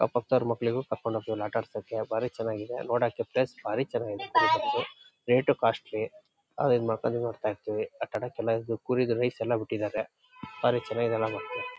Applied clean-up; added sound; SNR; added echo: none; none; none; none.